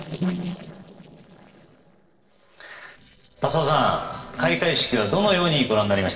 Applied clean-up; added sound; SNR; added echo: neural separator model SepFormer DNS4.